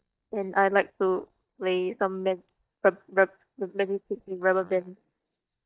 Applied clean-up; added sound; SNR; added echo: neural mask model DeepFilterNet 3.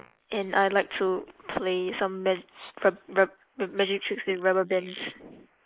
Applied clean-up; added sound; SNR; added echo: neural mask model Resemble Enhance denoiser.